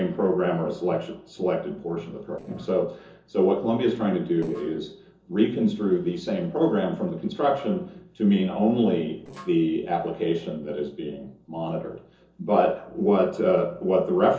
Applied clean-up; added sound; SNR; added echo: neural separator model SepFormer DNS4.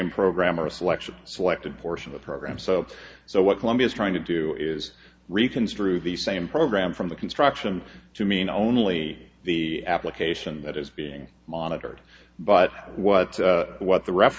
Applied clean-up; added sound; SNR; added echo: none; none; none; none.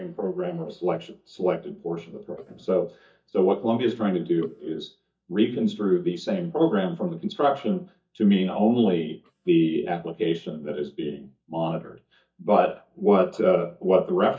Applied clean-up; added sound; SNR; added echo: neural mask model DeepFilterNet 3.